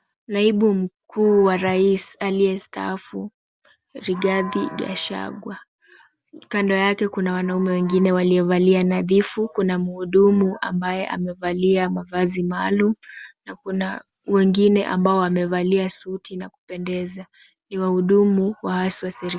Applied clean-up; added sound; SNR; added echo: none; none; none; none.